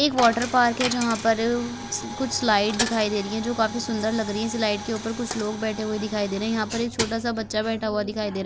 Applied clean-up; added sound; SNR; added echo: none; Coin (dropping); 10 dB; none.